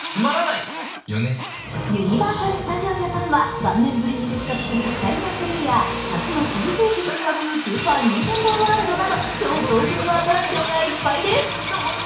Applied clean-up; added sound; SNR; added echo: none; Drill; 10 dB; reverberation time 0.6 s.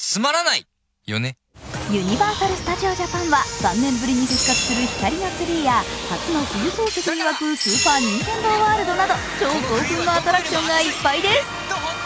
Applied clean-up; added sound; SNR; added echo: none; none; none; none.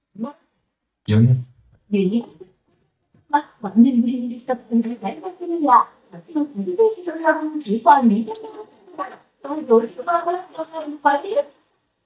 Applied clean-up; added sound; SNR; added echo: neural mask model DeepFilterNet 3.